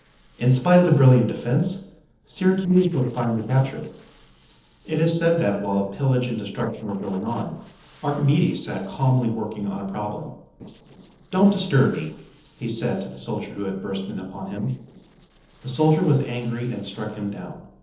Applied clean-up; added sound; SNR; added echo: neural separator model SepFormer DNS4.